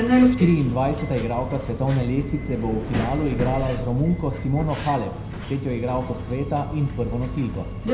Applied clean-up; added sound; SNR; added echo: none; Subway, metro, underground; 2 dB; reverberation time 0.8 s.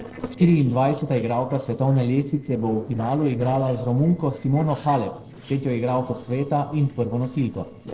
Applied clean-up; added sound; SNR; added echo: neural separator model SepFormer DNS4.